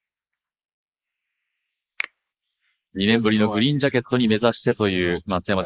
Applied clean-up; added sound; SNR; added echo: neural mask model Resemble Enhance denoiser.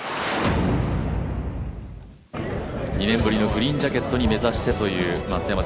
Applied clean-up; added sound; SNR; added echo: none; none; none; none.